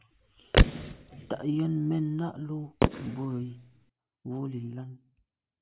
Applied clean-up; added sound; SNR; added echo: none; Fireworks; -4 dB; none.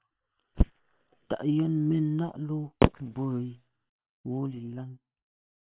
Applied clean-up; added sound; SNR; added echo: neural separator model SepFormer WHAM!.